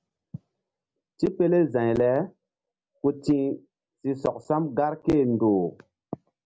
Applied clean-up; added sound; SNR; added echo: none; none; none; none.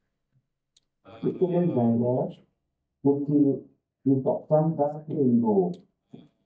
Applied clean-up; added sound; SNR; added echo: neural mask model DeepFilterNet 3.